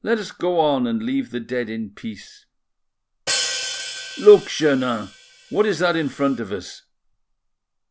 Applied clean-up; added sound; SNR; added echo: none; Hi-hat; 8 dB; none.